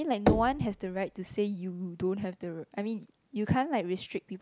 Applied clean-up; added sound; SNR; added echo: none; Knock / Wood; 4 dB; none.